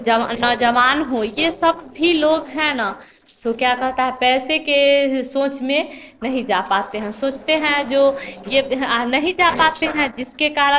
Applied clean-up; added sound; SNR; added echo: neural separator model SepFormer DNS4.